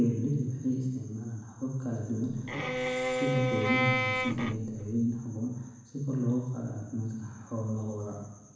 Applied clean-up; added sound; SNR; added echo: none; Bowed string instrument; 0 dB; reverberation time 1.1 s.